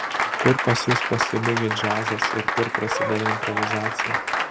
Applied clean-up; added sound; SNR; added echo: none; Applause; -1 dB; none.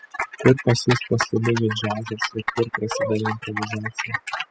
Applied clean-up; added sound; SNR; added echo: classical method spectral subtraction.